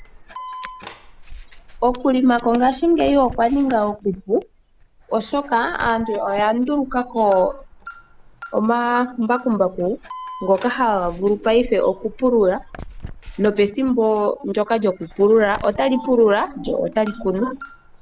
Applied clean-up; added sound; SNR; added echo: none; Alarm; 17 dB; none.